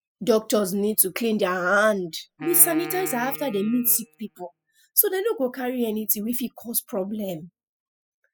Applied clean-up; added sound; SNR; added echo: classical method spectral subtraction.